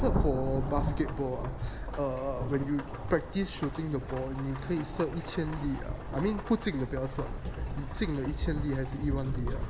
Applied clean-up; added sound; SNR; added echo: none; Rain / Thunderstorm; 2 dB; none.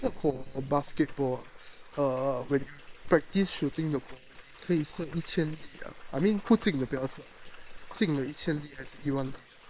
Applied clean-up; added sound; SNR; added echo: neural separator model SepFormer WHAM!.